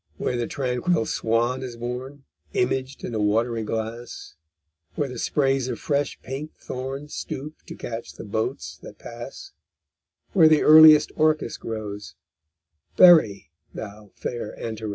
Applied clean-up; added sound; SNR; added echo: none; none; none; none.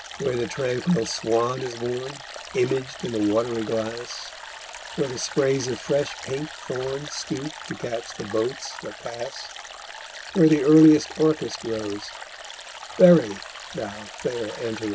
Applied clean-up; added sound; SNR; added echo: none; Stream; 14 dB; none.